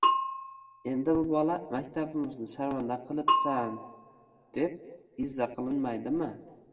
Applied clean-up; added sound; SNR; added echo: none; Bell / Percussion; 2 dB; reverberation time 1.2 s.